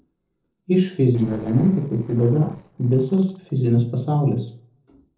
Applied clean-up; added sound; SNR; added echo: neural separator model SepFormer DNS4.